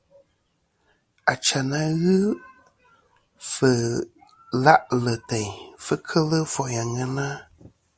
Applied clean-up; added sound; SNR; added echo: none; none; none; none.